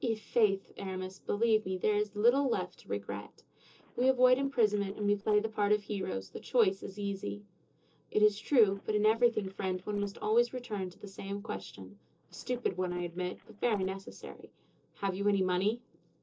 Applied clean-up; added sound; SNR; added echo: neural separator model SepFormer DNS4.